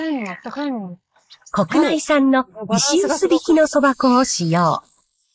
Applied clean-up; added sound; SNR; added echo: neural mask model Resemble Enhance denoiser.